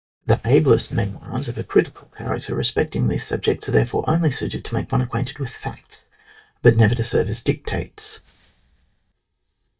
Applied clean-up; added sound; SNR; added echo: neural mask model DeepFilterNet 3.